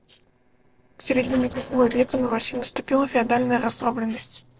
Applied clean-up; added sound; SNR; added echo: neural separator model SepFormer DNS4.